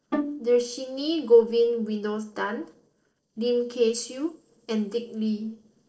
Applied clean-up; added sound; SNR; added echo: neural separator model SepFormer DNS4.